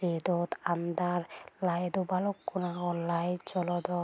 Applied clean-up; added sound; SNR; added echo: none; none; none; none.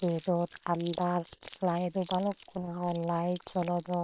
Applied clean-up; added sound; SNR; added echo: neural separator model SepFormer WHAM!.